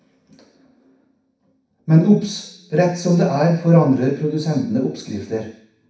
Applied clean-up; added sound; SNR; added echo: none; none; none; reverberation time 0.6 s.